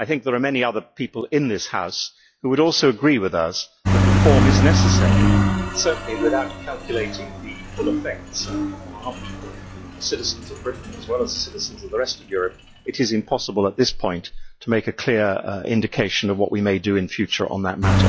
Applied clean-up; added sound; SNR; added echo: classical method log-MMSE.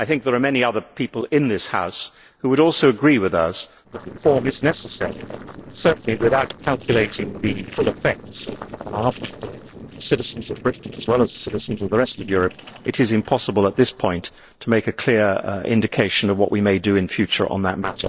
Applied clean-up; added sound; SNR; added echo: neural separator model SepFormer DNS4.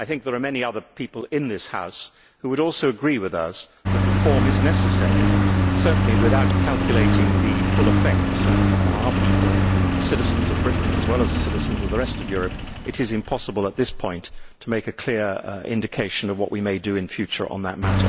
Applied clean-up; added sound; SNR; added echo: none; Engine; -4 dB; none.